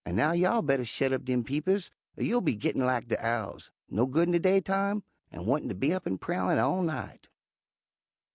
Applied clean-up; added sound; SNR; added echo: none; none; none; none.